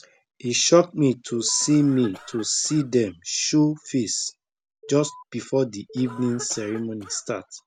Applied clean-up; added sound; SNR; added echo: none; Alarm + Cough; 19 dB; none.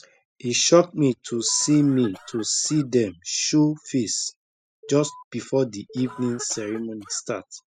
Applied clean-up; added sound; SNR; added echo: classical method spectral subtraction.